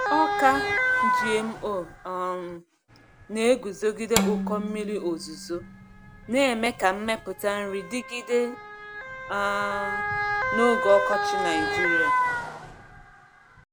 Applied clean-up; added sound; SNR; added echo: none; Motor vehicle (road) / Siren + Bowed string instrument; 2 dB; none.